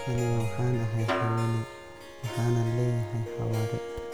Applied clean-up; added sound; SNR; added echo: none; Harp + Snare drum; 7 dB; none.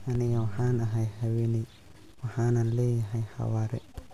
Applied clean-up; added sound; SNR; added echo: none; none; none; none.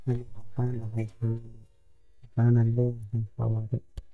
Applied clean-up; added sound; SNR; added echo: neural mask model DeepFilterNet 3.